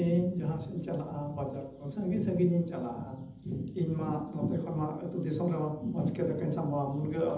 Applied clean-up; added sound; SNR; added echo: none; none; none; reverberation time 0.8 s.